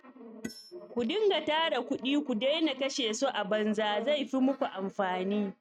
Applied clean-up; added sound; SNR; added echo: neural mask model RNNoise.